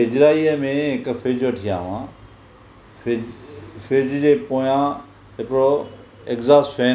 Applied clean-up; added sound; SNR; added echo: none; none; none; none.